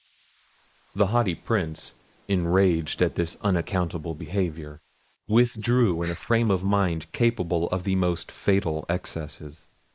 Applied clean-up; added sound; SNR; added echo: neural mask model Resemble Enhance denoiser.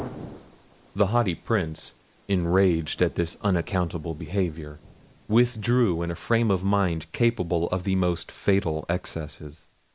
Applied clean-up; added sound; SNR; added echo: none; none; none; none.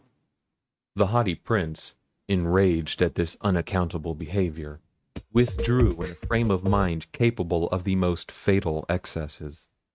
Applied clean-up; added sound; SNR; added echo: neural mask model RNNoise.